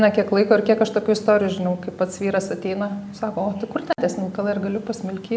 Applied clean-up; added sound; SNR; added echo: none; none; none; none.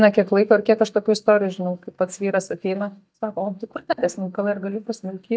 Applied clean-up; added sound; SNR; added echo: neural mask model DeepFilterNet 3.